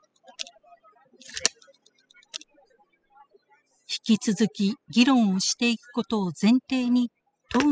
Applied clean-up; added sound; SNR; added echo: classical method spectral subtraction.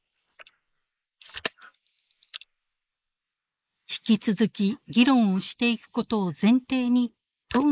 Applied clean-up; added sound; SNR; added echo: neural mask model Resemble Enhance denoiser.